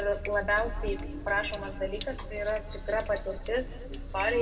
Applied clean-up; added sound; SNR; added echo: none; Sink (filling or washing); 7 dB; reverberation time 1.5 s.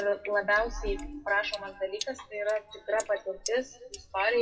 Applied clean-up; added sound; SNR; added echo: classical method WPE with log-MMSE.